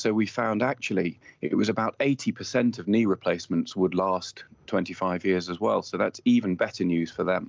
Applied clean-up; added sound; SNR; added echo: none; none; none; none.